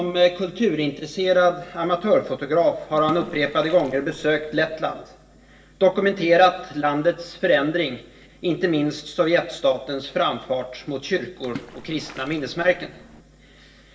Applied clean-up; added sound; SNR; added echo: none; Splash, splatter; 19 dB; reverberation time 0.7 s.